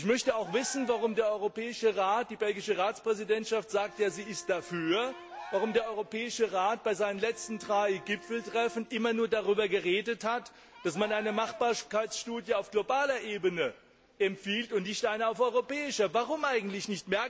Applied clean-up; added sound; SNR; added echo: none; Cheering + Bowed string instrument; 18 dB; none.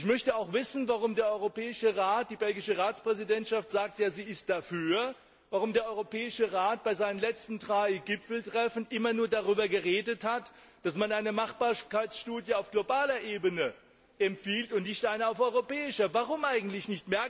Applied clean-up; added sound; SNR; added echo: none; none; none; none.